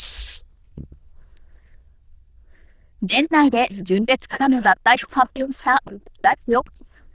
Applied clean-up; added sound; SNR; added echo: neural diffusion model UNIVERSE++.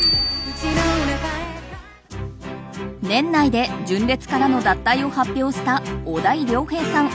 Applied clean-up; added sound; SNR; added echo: none; Bicycle bell; 10 dB; none.